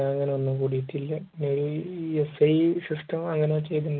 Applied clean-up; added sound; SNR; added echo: none; none; none; none.